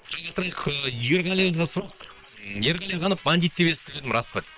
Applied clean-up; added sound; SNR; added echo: neural separator model SepFormer WHAM!.